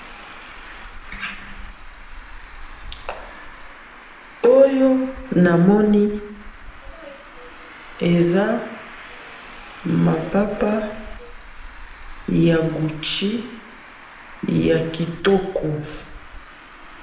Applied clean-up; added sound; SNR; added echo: none; Traffic noise, roadway noise; 16 dB; reverberation time 0.8 s.